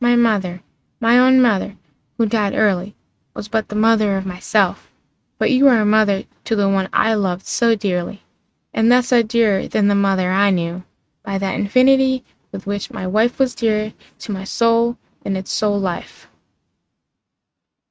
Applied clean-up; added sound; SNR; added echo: neural mask model RNNoise.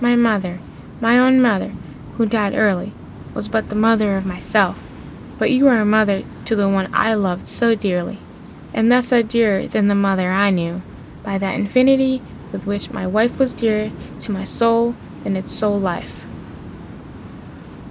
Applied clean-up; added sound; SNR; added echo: none; Waves, surf; 16 dB; none.